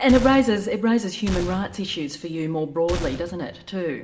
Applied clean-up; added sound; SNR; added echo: none; Gunshot, gunfire; 11 dB; reverberation time 0.7 s.